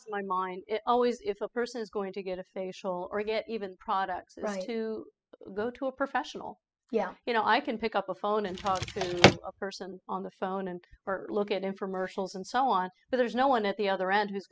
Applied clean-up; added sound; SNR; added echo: classical method spectral subtraction.